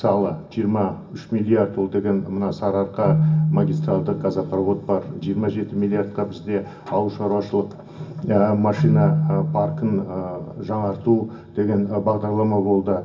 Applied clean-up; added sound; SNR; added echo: none; Keyboard (musical); 6 dB; reverberation time 0.4 s.